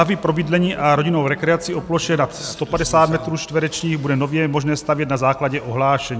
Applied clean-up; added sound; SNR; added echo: none; none; none; none.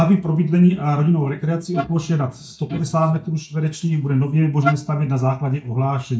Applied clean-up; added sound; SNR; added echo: neural mask model DeepFilterNet 3.